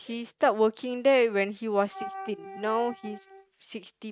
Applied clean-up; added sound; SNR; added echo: neural mask model RNNoise.